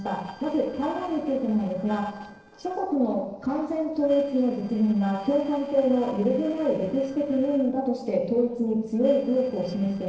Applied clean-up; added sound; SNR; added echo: neural separator model SepFormer DNS4.